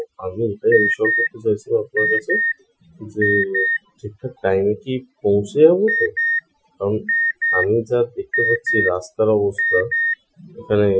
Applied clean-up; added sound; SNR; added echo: classical method Wiener filter.